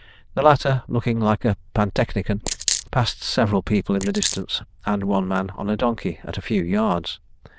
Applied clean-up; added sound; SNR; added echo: neural diffusion model UNIVERSE++.